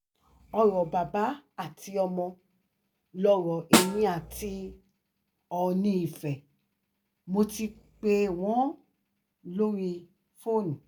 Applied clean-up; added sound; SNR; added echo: none; Snare drum; -2 dB; none.